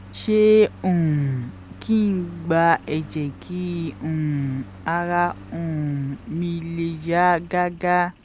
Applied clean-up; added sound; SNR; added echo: none; Engine; 19 dB; none.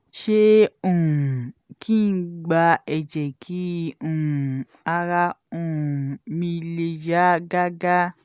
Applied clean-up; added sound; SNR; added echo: none; none; none; none.